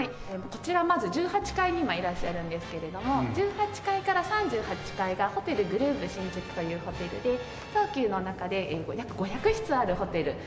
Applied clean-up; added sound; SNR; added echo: none; Zipper (clothing); 17 dB; none.